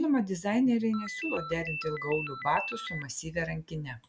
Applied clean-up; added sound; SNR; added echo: none; Ringtone; 8 dB; none.